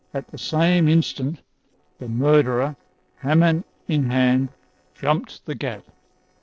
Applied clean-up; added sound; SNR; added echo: neural separator model SepFormer DNS4.